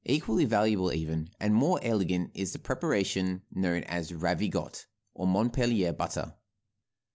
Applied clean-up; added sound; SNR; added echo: none; none; none; none.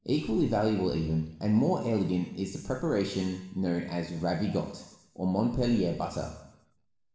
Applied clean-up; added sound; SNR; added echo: none; none; none; reverberation time 0.9 s.